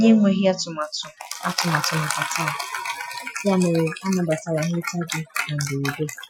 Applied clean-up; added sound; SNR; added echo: classical method Wiener filter.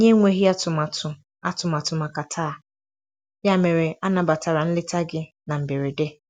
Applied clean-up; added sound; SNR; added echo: none; none; none; none.